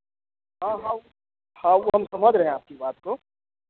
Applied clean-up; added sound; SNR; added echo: none; none; none; none.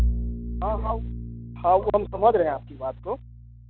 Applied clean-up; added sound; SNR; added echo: none; Bowed string instrument; 5 dB; none.